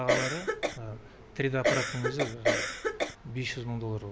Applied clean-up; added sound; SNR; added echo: none; Cough; -5 dB; none.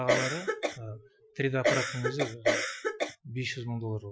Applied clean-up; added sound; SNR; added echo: classical method Wiener filter.